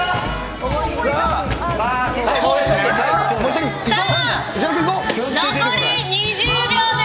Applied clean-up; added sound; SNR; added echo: none; none; none; none.